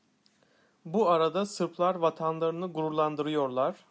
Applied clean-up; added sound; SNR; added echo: none; none; none; none.